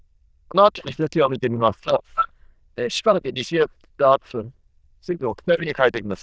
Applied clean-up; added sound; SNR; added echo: neural diffusion model UNIVERSE++.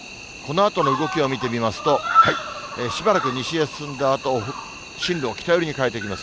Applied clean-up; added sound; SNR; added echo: none; Cricket; 3 dB; none.